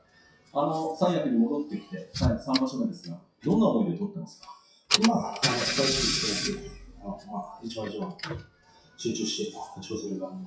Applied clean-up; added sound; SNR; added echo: classical method WPE with log-MMSE.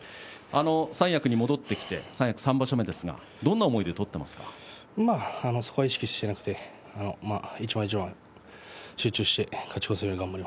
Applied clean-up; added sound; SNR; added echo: none; none; none; none.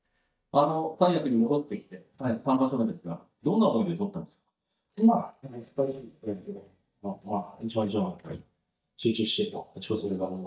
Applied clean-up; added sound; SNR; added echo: neural mask model DeepFilterNet 3.